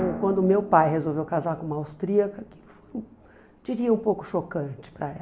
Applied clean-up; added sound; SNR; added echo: none; Drum; 16 dB; reverberation time 2.5 s.